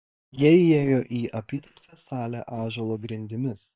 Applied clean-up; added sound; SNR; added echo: neural separator model SepFormer WHAM!.